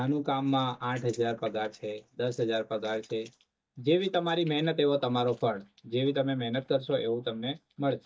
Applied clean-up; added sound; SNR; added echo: neural mask model DeepFilterNet 3.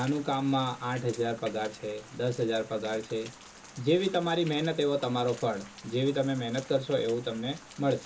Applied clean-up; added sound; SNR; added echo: none; Rain; 19 dB; reverberation time 0.2 s.